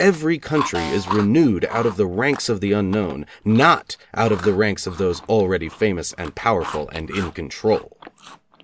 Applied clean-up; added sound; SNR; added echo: none; Chewing, mastication + Snare drum; 14 dB; none.